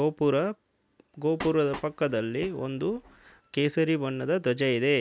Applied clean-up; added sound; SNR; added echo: none; Train; 16 dB; none.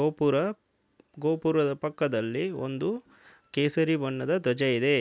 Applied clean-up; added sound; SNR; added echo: none; none; none; none.